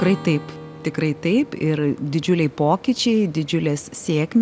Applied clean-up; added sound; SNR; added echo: none; Acoustic guitar / Strum; 19 dB; none.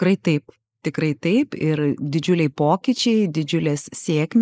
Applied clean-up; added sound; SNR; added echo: neural mask model Resemble Enhance denoiser.